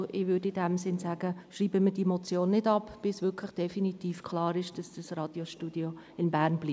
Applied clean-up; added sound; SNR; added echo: none; none; none; none.